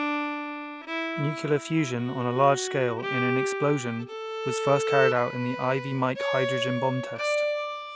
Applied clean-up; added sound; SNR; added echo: none; Bowed string instrument; 3 dB; none.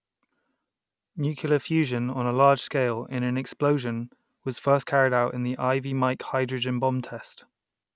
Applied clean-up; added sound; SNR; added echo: none; none; none; none.